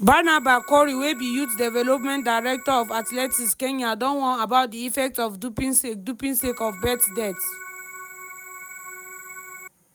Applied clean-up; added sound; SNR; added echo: none; Organ; 15 dB; none.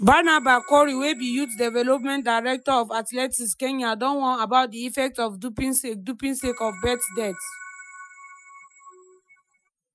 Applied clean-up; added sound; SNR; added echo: classical method Wiener filter.